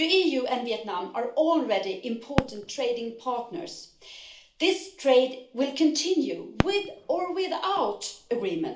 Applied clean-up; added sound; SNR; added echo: none; Fireworks; 11 dB; reverberation time 0.4 s.